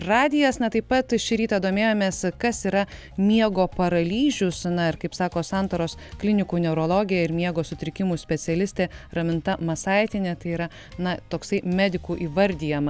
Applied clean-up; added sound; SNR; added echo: none; none; none; none.